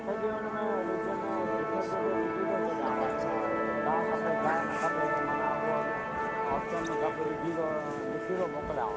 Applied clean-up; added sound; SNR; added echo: none; Musical instrument; -4 dB; none.